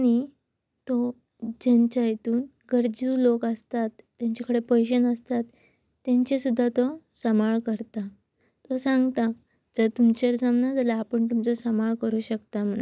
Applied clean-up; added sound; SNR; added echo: none; none; none; none.